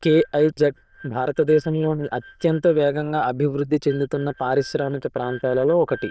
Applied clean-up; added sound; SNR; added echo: neural diffusion model UNIVERSE++.